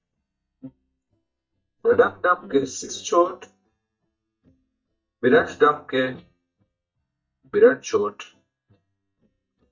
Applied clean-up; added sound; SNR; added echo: neural mask model DeepFilterNet 3.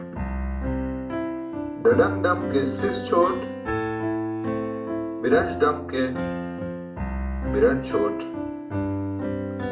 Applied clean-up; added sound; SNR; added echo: none; Piano; 1 dB; reverberation time 0.4 s.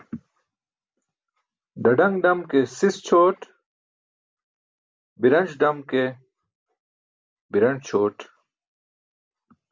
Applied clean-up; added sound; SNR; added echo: none; none; none; none.